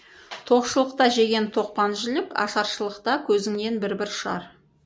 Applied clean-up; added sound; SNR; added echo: none; none; none; none.